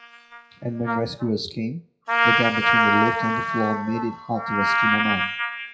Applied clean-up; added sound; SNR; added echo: classical method WPE with log-MMSE.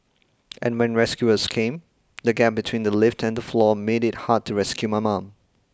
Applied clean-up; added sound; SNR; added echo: none; none; none; none.